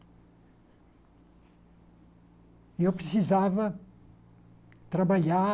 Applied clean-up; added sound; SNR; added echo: none; none; none; none.